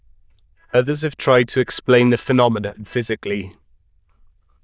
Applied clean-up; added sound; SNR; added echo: neural diffusion model UNIVERSE++.